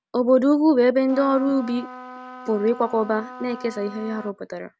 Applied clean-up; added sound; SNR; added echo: none; Trumpet; 16 dB; none.